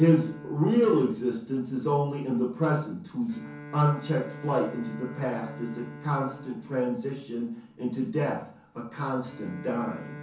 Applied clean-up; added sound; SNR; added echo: none; Bowed string instrument; 17 dB; reverberation time 0.6 s.